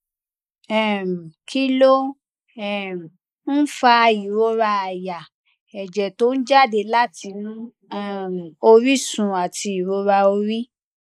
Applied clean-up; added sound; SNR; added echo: neural mask model Resemble Enhance denoiser.